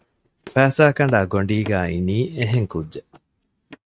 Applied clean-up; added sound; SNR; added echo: neural mask model RNNoise.